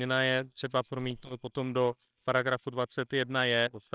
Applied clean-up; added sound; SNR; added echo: neural separator model SepFormer WHAMR!.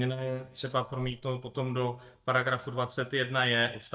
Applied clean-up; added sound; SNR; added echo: neural mask model DeepFilterNet 3.